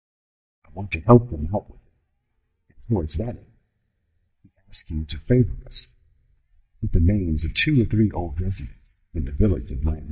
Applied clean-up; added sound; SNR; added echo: neural mask model DeepFilterNet 3.